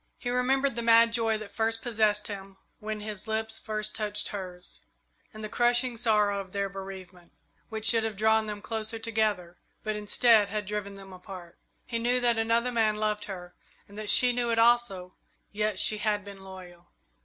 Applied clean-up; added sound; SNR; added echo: none; none; none; none.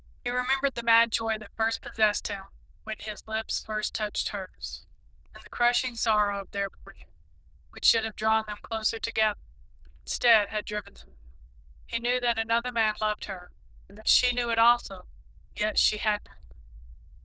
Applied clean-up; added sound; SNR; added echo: neural diffusion model UNIVERSE++.